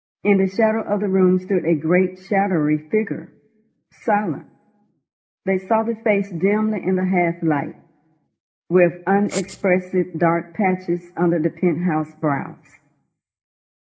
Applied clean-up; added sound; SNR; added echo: none; Writing; 15 dB; reverberation time 0.6 s.